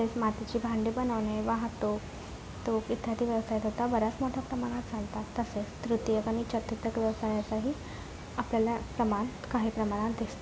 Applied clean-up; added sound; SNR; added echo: none; none; none; none.